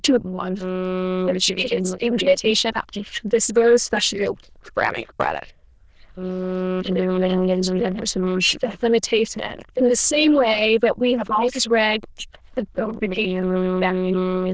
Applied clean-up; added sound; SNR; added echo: neural diffusion model UNIVERSE++.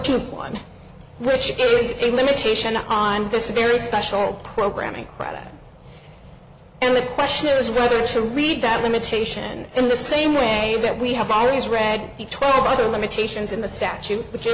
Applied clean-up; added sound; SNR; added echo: none; none; none; none.